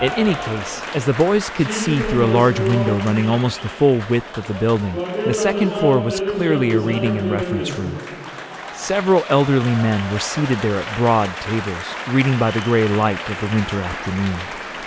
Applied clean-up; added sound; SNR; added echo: none; Applause; 7 dB; none.